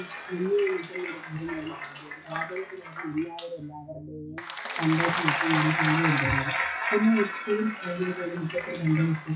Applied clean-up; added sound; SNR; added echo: classical method WPE with log-MMSE.